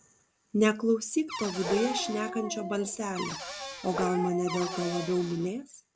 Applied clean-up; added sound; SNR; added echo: none; Bark + Cupboard open or close / Door; 7 dB; none.